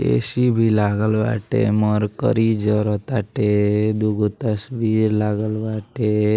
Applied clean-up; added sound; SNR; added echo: none; none; none; none.